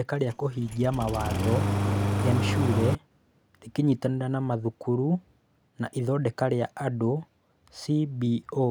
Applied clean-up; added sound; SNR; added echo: none; Engine starting; -1 dB; none.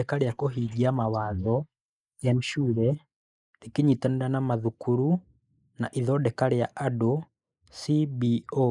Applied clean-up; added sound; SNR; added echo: neural mask model Resemble Enhance denoiser.